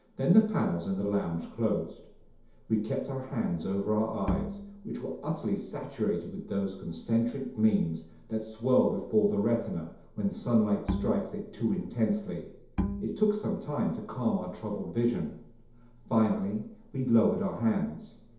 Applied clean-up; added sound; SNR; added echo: none; Bowed string instrument; 6 dB; reverberation time 0.8 s.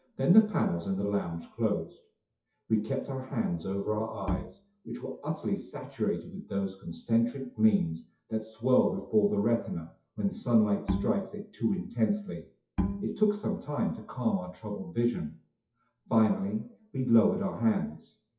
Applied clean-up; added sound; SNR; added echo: classical method WPE with log-MMSE.